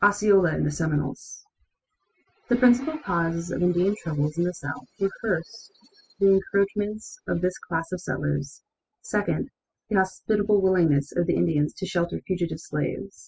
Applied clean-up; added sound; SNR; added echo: classical method spectral subtraction.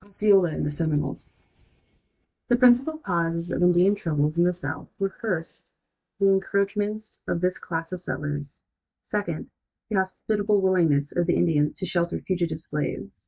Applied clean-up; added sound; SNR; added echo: neural mask model DeepFilterNet 3.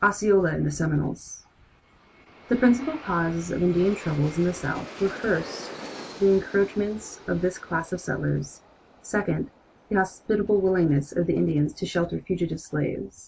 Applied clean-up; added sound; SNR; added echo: none; Aircraft; 19 dB; none.